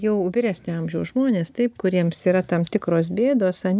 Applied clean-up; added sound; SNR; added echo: none; none; none; none.